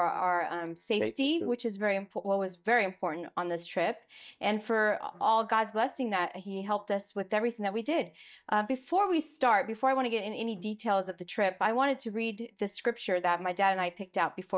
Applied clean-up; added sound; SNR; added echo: neural mask model DeepFilterNet 3.